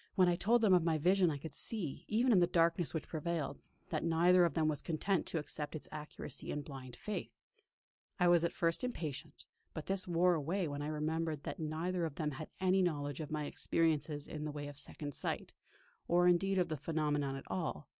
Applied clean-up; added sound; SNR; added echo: none; none; none; none.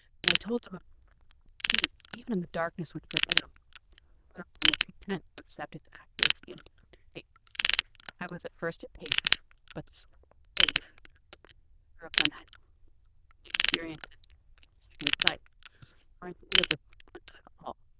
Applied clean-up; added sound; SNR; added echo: neural diffusion model UNIVERSE++.